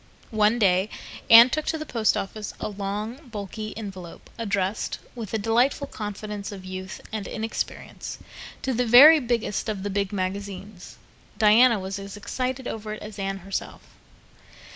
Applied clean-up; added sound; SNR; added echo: none; none; none; none.